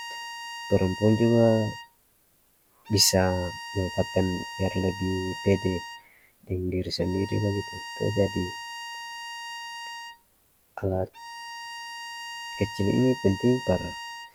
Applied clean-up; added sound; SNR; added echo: none; Bowed string instrument; 11 dB; none.